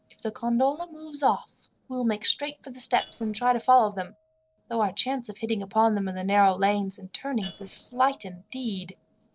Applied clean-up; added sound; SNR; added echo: neural separator model SepFormer DNS4.